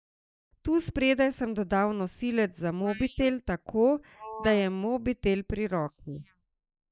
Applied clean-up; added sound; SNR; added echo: neural mask model Resemble Enhance denoiser.